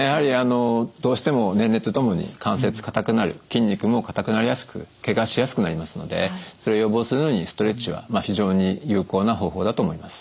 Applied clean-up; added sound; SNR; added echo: none; none; none; none.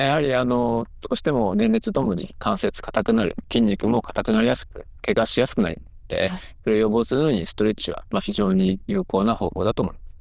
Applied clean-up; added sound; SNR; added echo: neural diffusion model UNIVERSE++.